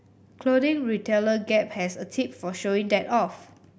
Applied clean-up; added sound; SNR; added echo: none; none; none; none.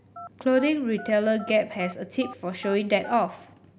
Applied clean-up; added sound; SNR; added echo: none; Telephone; 18 dB; none.